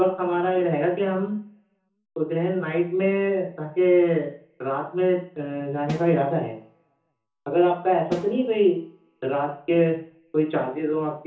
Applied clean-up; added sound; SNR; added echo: none; Snare drum; 20 dB; reverberation time 0.6 s.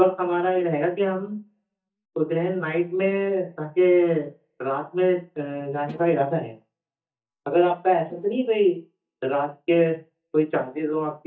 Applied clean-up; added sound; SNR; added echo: neural mask model DeepFilterNet 3.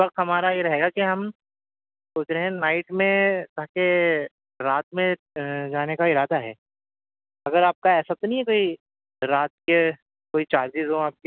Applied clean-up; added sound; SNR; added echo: none; none; none; none.